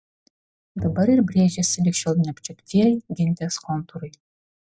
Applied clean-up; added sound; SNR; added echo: none; Bowed string instrument; 17 dB; none.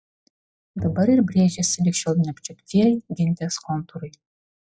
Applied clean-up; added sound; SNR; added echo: classical method log-MMSE.